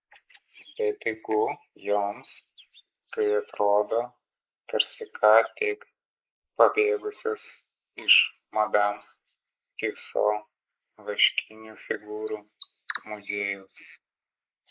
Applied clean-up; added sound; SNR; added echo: neural mask model Resemble Enhance denoiser.